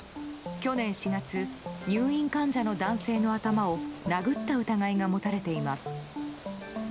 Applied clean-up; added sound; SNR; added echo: none; Ocean / Boat, Water vehicle; 18 dB; none.